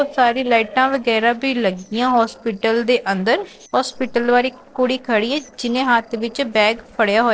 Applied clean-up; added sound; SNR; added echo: neural separator model SepFormer DNS4.